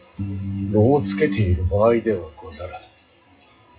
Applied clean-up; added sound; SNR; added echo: classical method WPE with log-MMSE.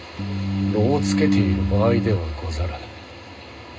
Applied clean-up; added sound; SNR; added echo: none; Organ; -3 dB; reverberation time 0.2 s.